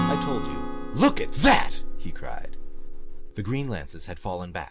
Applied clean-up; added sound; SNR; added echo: none; Acoustic guitar / Strum; 10 dB; none.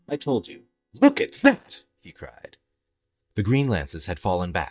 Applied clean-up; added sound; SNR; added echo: neural mask model DeepFilterNet 3.